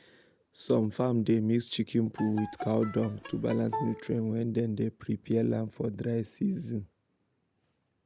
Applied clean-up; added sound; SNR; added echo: none; Bowed string instrument; 11 dB; none.